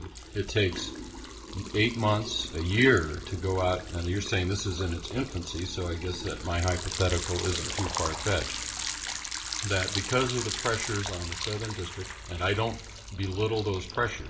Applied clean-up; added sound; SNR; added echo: none; Liquid; 8 dB; reverberation time 0.7 s.